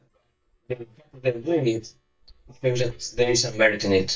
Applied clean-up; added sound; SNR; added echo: neural mask model DeepFilterNet 3.